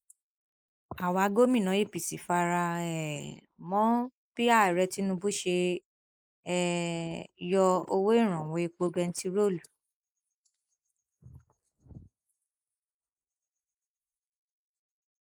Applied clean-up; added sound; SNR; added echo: neural mask model Resemble Enhance denoiser.